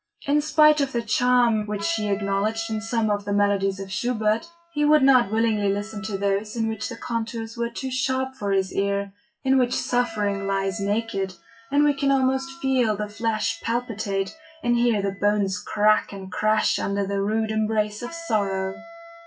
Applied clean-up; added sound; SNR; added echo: classical method WPE with log-MMSE.